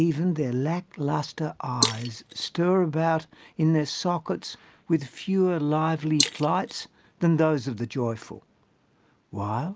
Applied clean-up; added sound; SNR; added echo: neural mask model Resemble Enhance denoiser.